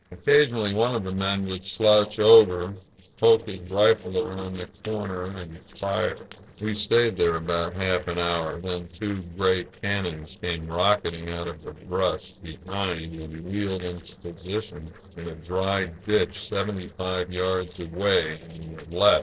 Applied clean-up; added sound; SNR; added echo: neural separator model SepFormer DNS4.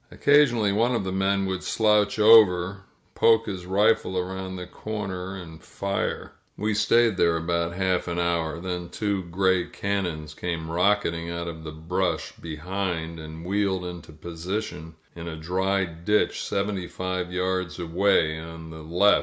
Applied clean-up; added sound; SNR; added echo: none; none; none; none.